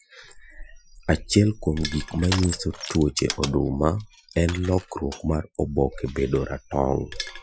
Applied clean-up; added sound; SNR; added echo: classical method Wiener filter.